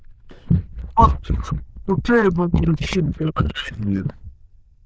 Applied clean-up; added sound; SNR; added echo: neural diffusion model UNIVERSE++.